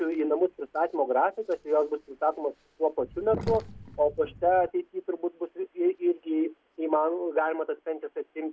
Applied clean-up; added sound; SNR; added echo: none; Sink (filling or washing); 11 dB; none.